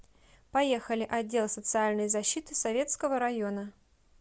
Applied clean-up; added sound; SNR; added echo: none; none; none; none.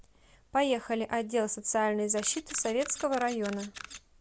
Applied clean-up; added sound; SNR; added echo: none; Camera; 17 dB; none.